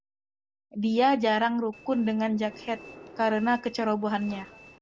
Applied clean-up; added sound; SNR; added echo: none; Train; 20 dB; none.